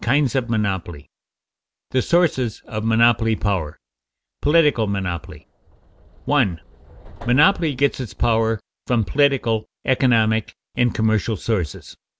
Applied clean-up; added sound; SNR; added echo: none; Subway, metro, underground; 19 dB; none.